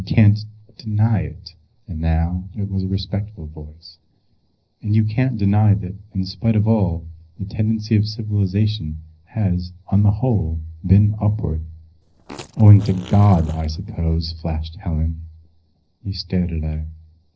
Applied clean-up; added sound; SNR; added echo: neural separator model SepFormer DNS4.